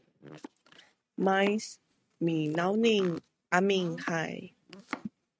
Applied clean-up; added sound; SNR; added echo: neural mask model RNNoise.